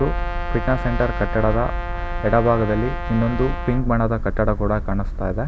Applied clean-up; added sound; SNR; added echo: none; Brass instrument; 13 dB; none.